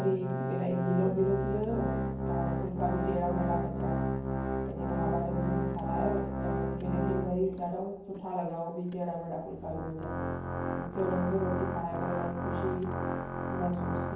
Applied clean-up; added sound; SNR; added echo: none; Organ; 0 dB; reverberation time 0.9 s.